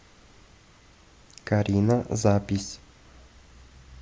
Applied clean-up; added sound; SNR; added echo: none; none; none; none.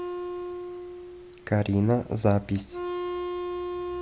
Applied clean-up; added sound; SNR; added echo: none; Wind instrument, woodwind instrument; 6 dB; none.